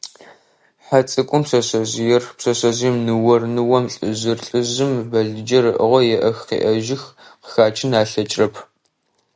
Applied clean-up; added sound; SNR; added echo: none; none; none; none.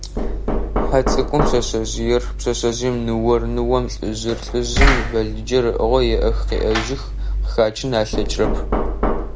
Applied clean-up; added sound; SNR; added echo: none; Knock; 0 dB; none.